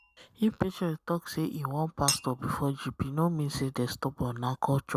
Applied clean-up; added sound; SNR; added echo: none; Chink, clink; 12 dB; none.